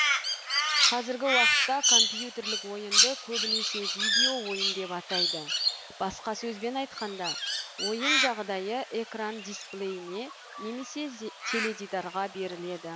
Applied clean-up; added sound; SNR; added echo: none; Crow; -5 dB; none.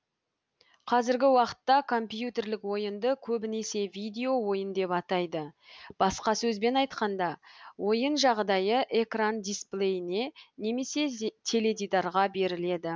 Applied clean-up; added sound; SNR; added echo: none; none; none; none.